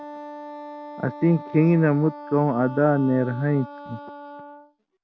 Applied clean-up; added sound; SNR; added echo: none; Wind instrument, woodwind instrument; 15 dB; none.